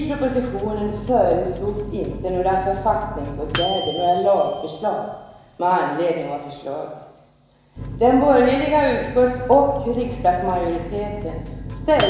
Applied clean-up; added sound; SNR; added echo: none; Microwave oven; 11 dB; reverberation time 1.0 s.